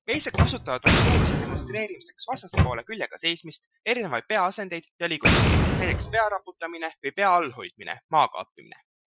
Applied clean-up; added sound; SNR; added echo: classical method Wiener filter.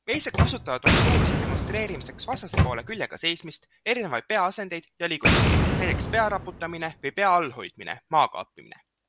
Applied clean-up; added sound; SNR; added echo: none; Microwave oven + Boom; -3 dB; none.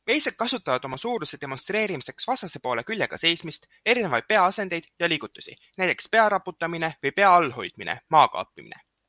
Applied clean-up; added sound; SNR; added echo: none; none; none; none.